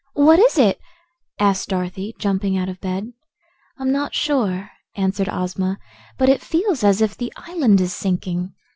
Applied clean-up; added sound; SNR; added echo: none; none; none; none.